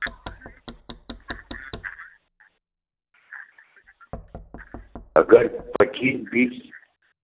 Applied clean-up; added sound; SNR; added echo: none; Knock; 18 dB; none.